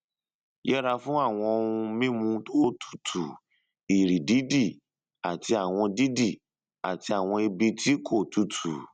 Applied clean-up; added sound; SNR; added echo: none; none; none; none.